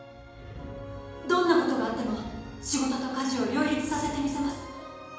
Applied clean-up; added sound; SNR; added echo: none; Animal; 18 dB; reverberation time 1.0 s.